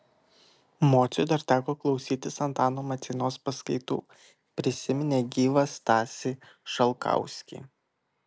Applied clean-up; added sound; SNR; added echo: none; none; none; none.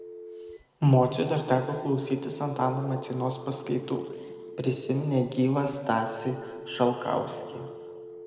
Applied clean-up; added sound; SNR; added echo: none; Telephone; 15 dB; reverberation time 1.9 s.